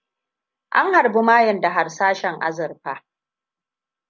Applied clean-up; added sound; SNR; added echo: none; none; none; none.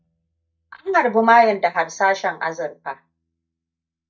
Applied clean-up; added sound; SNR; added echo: neural mask model DeepFilterNet 3.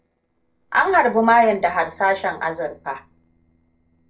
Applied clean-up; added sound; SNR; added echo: neural separator model SepFormer DNS4.